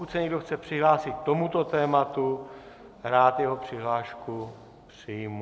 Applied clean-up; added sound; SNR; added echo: none; none; none; none.